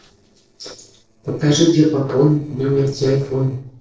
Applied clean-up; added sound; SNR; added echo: neural separator model SepFormer DNS4.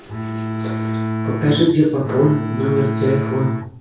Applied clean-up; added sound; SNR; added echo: none; Bowed string instrument; 4 dB; reverberation time 0.6 s.